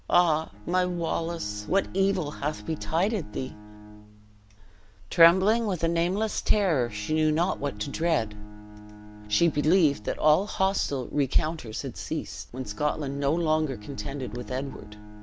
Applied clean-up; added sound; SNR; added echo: none; Bowed string instrument; 19 dB; none.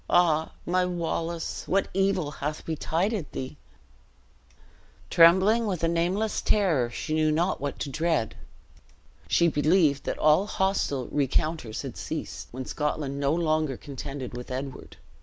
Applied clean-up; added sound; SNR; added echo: none; none; none; none.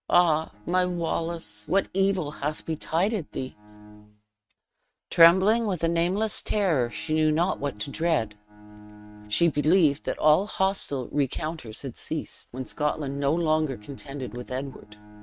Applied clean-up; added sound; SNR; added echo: neural mask model RNNoise.